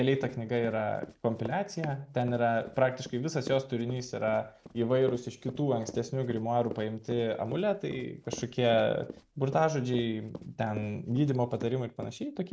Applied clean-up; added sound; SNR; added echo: none; Run; 16 dB; none.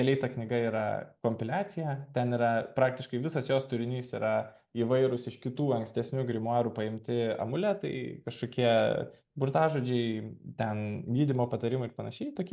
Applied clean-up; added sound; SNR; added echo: none; none; none; none.